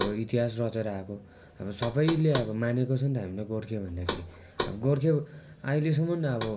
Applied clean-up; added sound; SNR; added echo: none; Knock; 10 dB; none.